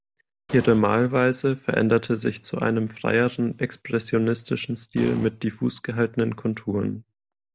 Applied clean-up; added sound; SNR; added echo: none; Explosion; 14 dB; none.